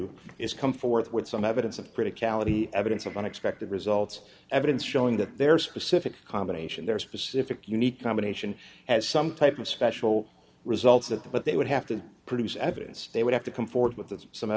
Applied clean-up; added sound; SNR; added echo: none; none; none; none.